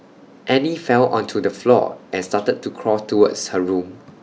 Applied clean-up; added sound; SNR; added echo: none; none; none; none.